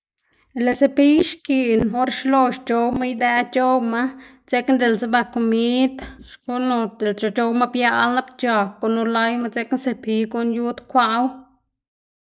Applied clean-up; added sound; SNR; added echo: neural mask model Resemble Enhance denoiser.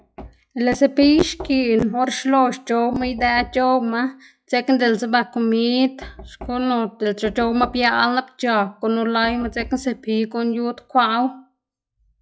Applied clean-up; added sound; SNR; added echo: classical method log-MMSE.